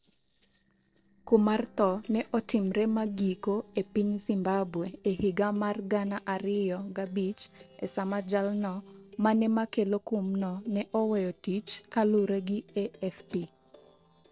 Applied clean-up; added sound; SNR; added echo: neural separator model SepFormer DNS4.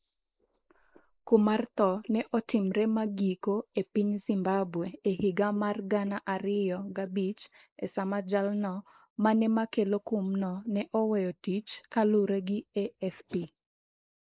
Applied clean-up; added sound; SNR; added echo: neural mask model Resemble Enhance denoiser.